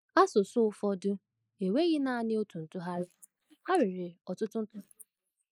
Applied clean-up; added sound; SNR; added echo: neural mask model Resemble Enhance denoiser.